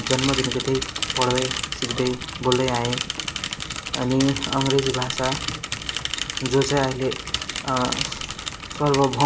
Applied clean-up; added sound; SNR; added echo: none; Mechanisms / Bicycle; 4 dB; none.